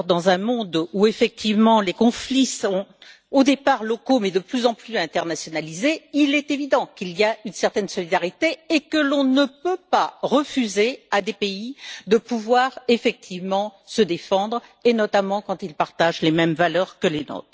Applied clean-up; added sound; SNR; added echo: none; none; none; none.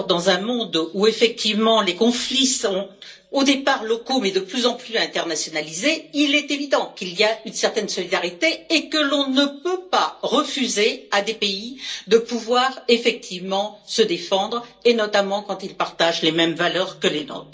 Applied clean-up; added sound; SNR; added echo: none; none; none; reverberation time 0.2 s.